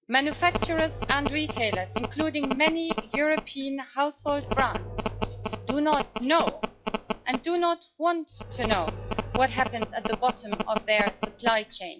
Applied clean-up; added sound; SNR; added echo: classical method log-MMSE.